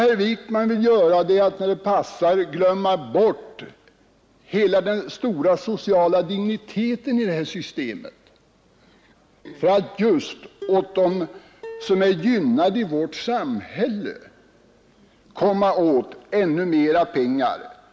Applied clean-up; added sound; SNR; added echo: none; Plucked string instrument; 19 dB; none.